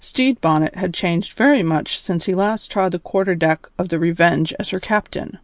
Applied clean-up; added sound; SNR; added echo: none; none; none; none.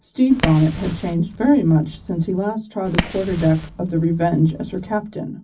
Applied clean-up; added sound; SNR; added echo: none; Fire; 11 dB; reverberation time 0.4 s.